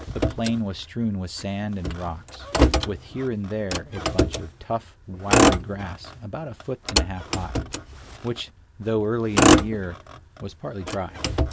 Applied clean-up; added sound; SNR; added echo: none; Motor vehicle (road); -5 dB; none.